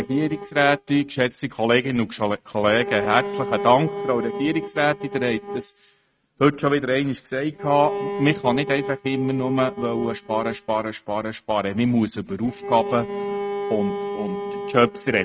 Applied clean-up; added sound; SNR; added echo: neural mask model RNNoise.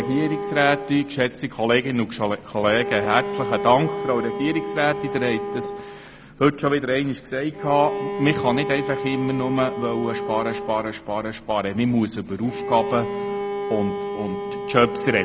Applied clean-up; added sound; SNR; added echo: none; Bowed string instrument; 7 dB; none.